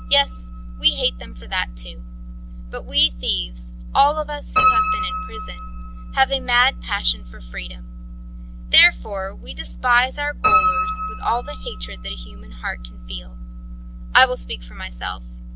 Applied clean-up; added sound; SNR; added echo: none; Piano; 5 dB; none.